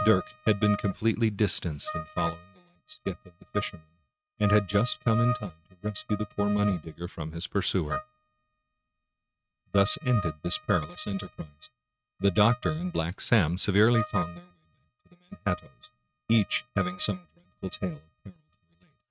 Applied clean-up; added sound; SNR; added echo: neural mask model RNNoise.